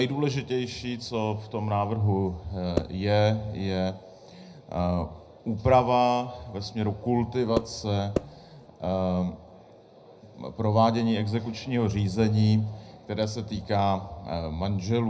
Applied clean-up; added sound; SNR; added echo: none; Percussion; 6 dB; reverberation time 0.4 s.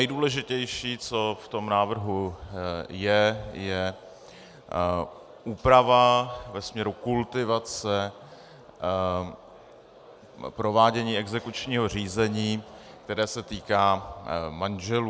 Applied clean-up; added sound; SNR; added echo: none; none; none; none.